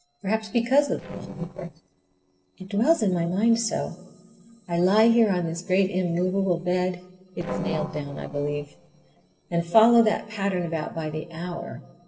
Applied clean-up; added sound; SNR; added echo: neural separator model SepFormer DNS4.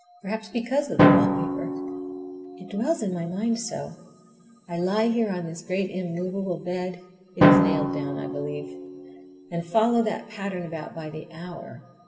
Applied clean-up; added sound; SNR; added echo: none; Drum; -1 dB; reverberation time 1.6 s.